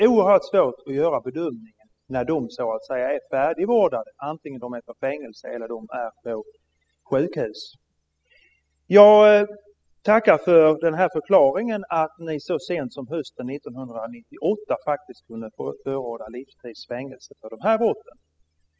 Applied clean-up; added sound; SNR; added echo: classical method spectral subtraction.